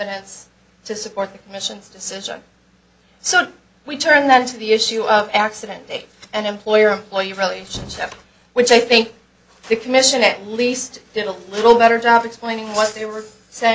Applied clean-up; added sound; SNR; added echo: none; Slam; 20 dB; none.